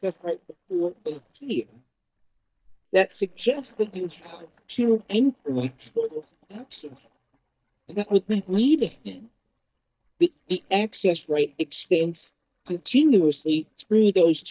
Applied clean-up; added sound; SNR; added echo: neural mask model DeepFilterNet 3.